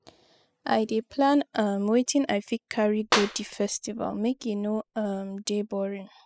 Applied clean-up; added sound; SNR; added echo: classical method spectral subtraction.